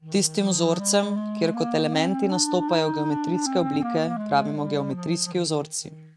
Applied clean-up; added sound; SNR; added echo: neural mask model RNNoise.